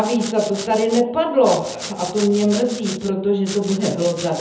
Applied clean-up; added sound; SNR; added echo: none; Domestic sounds, home sounds; 14 dB; reverberation time 0.6 s.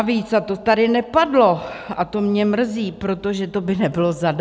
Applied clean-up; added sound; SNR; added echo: none; none; none; none.